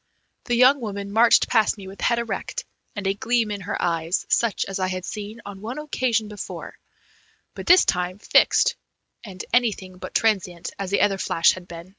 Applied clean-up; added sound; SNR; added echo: none; none; none; none.